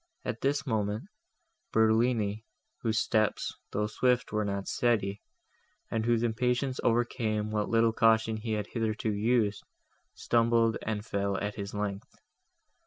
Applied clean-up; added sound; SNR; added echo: none; none; none; none.